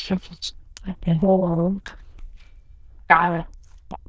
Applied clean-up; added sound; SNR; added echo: neural diffusion model UNIVERSE++.